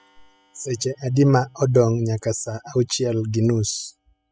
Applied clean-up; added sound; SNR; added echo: classical method spectral subtraction.